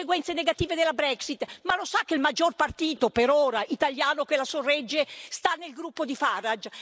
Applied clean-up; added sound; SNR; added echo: none; none; none; none.